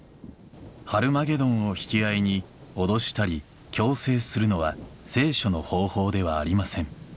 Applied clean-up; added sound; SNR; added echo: none; Thunder; 19 dB; none.